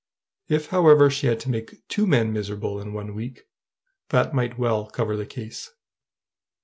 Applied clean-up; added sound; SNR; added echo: none; none; none; none.